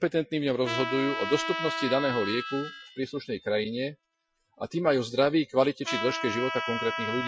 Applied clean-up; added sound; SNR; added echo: classical method Wiener filter.